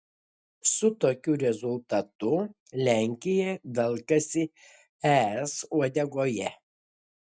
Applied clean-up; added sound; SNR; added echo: none; none; none; none.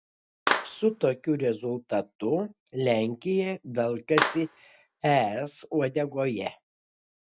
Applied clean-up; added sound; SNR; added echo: none; Clapping; 3 dB; none.